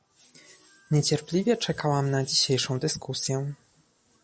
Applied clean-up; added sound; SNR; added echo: none; none; none; none.